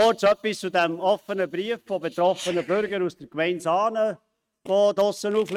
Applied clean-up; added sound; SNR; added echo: neural mask model RNNoise.